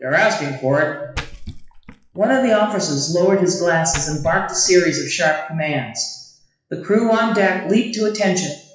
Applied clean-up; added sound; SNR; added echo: classical method WPE with log-MMSE.